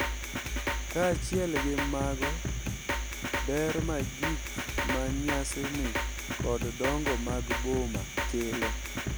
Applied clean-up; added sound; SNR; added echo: none; Drum kit; -1 dB; none.